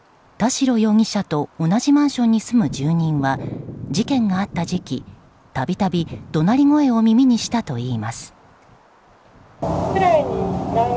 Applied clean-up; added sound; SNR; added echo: none; none; none; none.